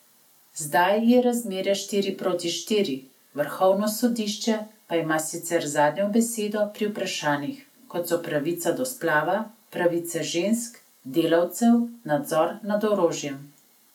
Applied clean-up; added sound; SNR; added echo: none; none; none; none.